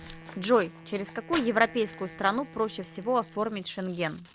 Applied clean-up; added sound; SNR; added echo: none; Tearing + Wind instrument, woodwind instrument; 19 dB; none.